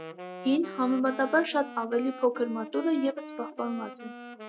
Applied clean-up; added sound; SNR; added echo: none; Wind instrument, woodwind instrument; 13 dB; none.